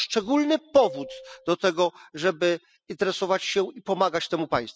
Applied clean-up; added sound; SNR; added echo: classical method spectral subtraction.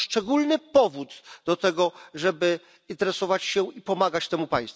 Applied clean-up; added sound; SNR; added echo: none; none; none; none.